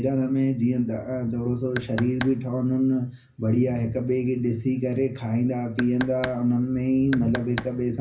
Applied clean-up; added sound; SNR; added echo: none; Knock; 13 dB; reverberation time 0.4 s.